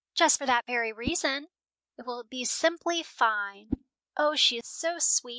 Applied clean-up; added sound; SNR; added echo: neural mask model Resemble Enhance denoiser.